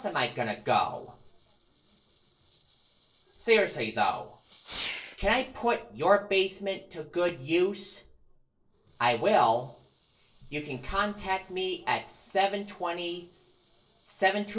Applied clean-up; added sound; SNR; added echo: neural separator model SepFormer DNS4.